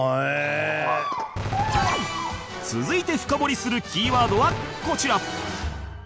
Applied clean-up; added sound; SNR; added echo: none; Bird vocalization, bird call, bird song + Gunshot, gunfire; 4 dB; none.